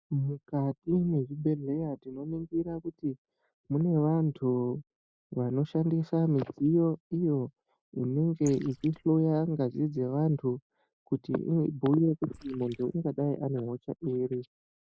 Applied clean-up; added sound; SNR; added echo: neural mask model Resemble Enhance denoiser.